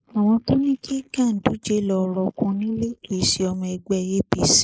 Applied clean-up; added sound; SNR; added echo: neural mask model Resemble Enhance denoiser.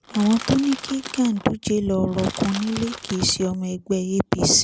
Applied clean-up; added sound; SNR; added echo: none; Crushing; 13 dB; none.